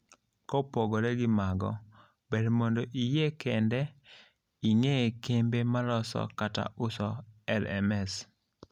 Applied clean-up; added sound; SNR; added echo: none; none; none; none.